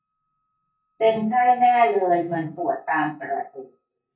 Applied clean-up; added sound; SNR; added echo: neural mask model DeepFilterNet 3.